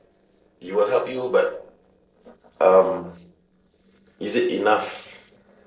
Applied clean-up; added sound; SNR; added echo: neural separator model SepFormer DNS4.